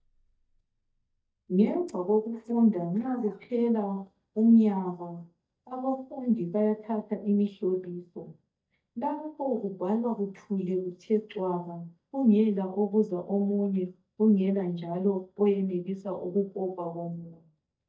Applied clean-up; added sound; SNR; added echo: neural mask model DeepFilterNet 3.